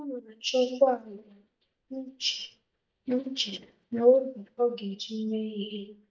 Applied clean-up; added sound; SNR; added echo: neural mask model DeepFilterNet 3.